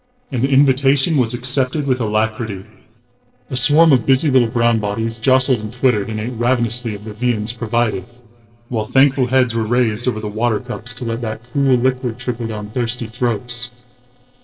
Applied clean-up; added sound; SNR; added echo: neural separator model SepFormer DNS4.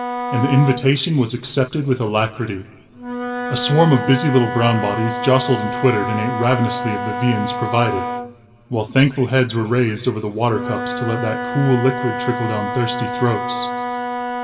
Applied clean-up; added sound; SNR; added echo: none; Wind instrument, woodwind instrument; 6 dB; reverberation time 2.7 s.